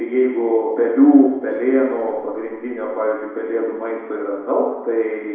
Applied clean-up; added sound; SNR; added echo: none; none; none; reverberation time 1.0 s.